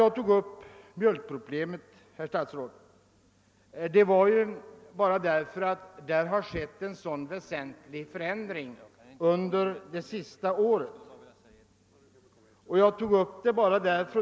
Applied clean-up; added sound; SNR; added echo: none; none; none; none.